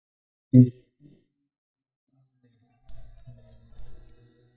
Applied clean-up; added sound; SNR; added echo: neural mask model DeepFilterNet 3.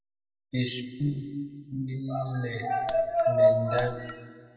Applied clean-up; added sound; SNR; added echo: none; Raindrop; 16 dB; reverberation time 1.4 s.